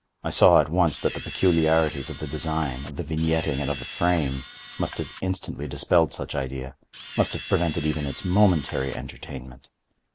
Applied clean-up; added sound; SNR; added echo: none; Camera; 9 dB; none.